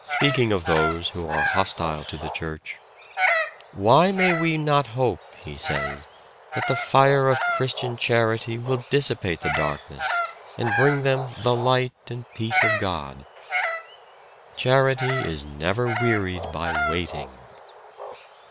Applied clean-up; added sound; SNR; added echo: none; Bird vocalization, bird call, bird song; 5 dB; none.